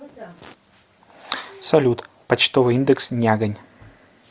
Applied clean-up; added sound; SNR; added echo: none; none; none; none.